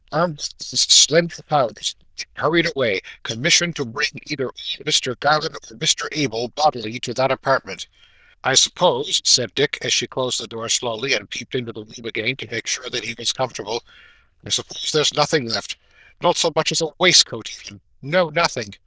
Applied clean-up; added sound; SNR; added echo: neural diffusion model UNIVERSE++.